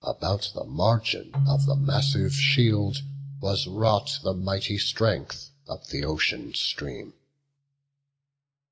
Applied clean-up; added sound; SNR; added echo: none; Keyboard (musical); 4 dB; none.